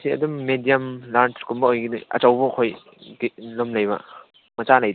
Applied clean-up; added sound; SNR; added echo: none; none; none; none.